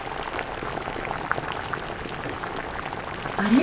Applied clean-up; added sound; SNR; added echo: none; Boiling; 0 dB; reverberation time 2.0 s.